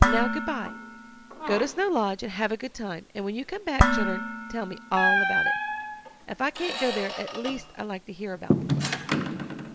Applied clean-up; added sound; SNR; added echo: none; Squeak + Dishes, pots, and pans; -3 dB; none.